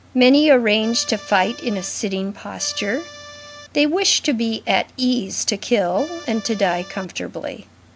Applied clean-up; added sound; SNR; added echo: none; Accordion; 17 dB; none.